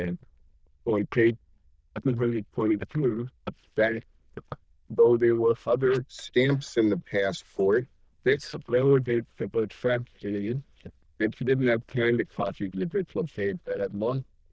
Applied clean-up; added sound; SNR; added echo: neural diffusion model UNIVERSE++.